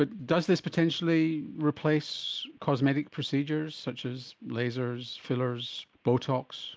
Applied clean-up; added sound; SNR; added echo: none; none; none; none.